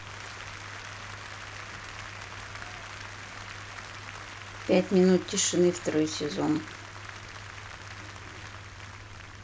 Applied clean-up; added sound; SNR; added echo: none; Applause; 12 dB; none.